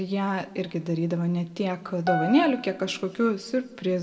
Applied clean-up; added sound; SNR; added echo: none; Piano; 7 dB; reverberation time 1.0 s.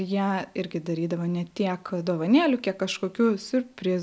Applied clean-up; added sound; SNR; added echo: none; none; none; none.